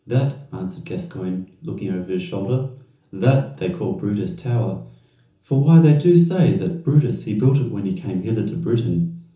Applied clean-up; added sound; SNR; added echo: none; none; none; reverberation time 0.7 s.